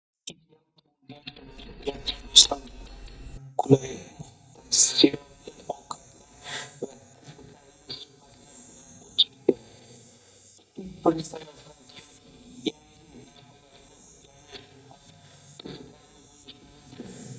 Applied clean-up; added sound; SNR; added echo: neural mask model DeepFilterNet 3.